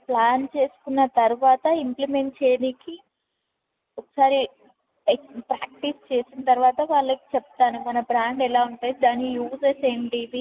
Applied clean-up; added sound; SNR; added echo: none; none; none; none.